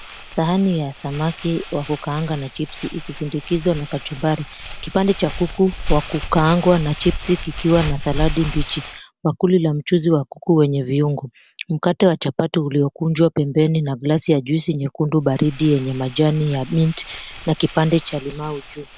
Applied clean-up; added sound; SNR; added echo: none; Crumpling, crinkling; 10 dB; none.